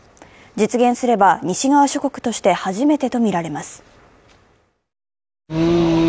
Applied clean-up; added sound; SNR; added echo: none; none; none; none.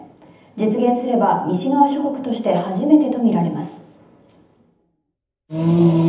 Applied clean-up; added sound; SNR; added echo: none; none; none; reverberation time 0.8 s.